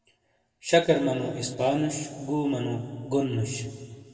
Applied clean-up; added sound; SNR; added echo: none; none; none; reverberation time 2.0 s.